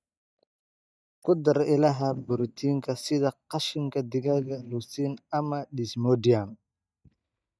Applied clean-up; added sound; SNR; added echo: neural mask model DeepFilterNet 3.